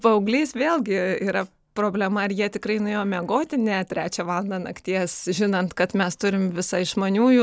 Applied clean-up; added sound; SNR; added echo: none; none; none; none.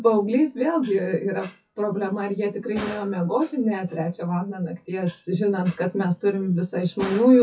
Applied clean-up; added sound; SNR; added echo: classical method WPE with log-MMSE.